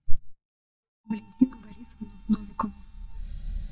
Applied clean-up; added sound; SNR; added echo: neural mask model DeepFilterNet 3.